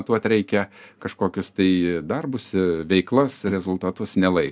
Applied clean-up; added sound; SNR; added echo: none; none; none; none.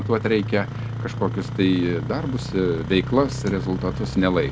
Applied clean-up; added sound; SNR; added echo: none; Engine starting; 6 dB; none.